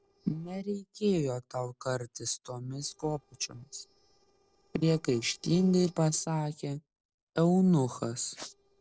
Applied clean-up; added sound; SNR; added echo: neural separator model SepFormer DNS4.